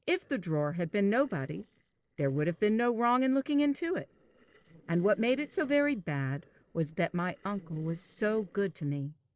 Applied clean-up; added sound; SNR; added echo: neural separator model SepFormer DNS4.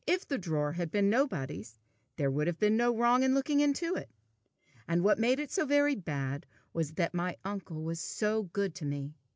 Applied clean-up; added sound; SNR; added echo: none; none; none; none.